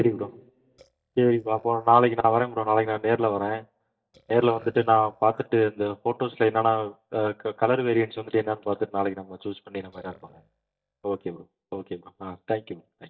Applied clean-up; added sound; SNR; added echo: neural mask model DeepFilterNet 3.